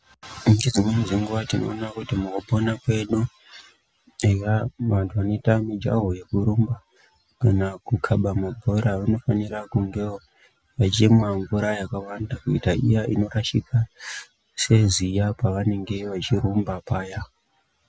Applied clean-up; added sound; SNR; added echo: none; none; none; none.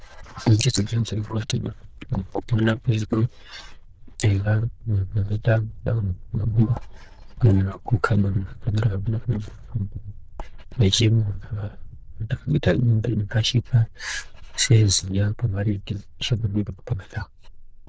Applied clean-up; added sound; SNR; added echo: neural diffusion model UNIVERSE++.